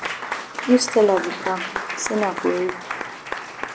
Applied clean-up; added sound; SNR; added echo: none; Applause / Crowd; 7 dB; none.